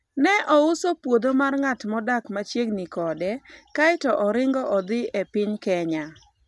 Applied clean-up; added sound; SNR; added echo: none; none; none; none.